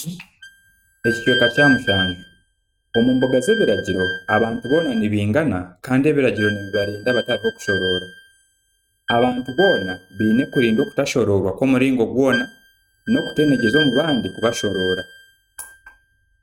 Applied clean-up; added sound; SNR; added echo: neural mask model RNNoise.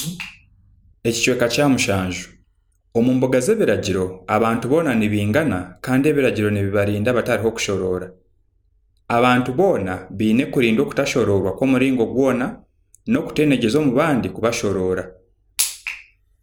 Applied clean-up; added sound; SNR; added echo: none; none; none; none.